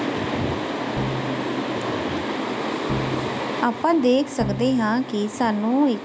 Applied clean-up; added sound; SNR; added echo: none; Drum; 10 dB; none.